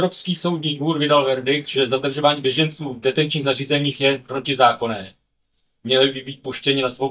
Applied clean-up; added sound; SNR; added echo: neural mask model DeepFilterNet 3.